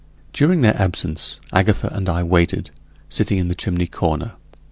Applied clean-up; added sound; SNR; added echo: none; none; none; none.